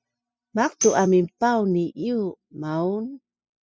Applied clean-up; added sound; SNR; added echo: classical method spectral subtraction.